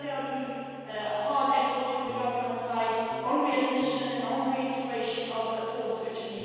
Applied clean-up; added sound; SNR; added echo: none; Guitar; 19 dB; reverberation time 2.1 s.